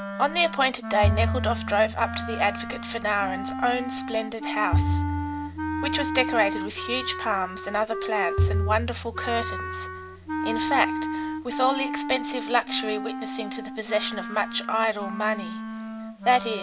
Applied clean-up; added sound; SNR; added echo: none; Bowed string instrument + Wind instrument, woodwind instrument; 2 dB; none.